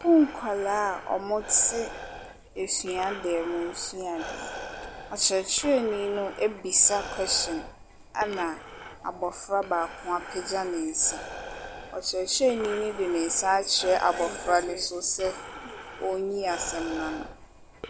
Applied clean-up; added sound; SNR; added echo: none; Breathing; 13 dB; none.